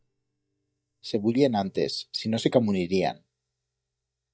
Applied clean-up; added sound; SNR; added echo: neural mask model DeepFilterNet 3.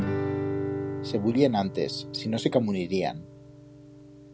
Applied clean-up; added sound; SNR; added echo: none; Guitar; 5 dB; none.